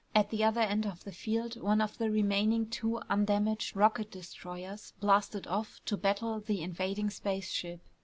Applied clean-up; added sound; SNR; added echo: none; none; none; none.